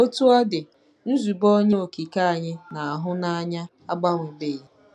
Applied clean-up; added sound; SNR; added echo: none; none; none; none.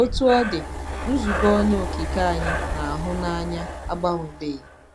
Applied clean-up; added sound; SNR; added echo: none; Breathing; 4 dB; none.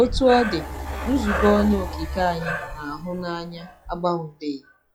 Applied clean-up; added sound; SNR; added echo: classical method log-MMSE.